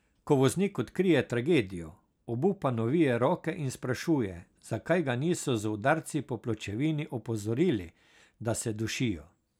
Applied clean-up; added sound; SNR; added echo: none; none; none; none.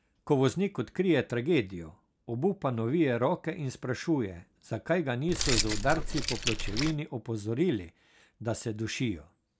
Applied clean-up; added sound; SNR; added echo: none; Keys jangling; -1 dB; none.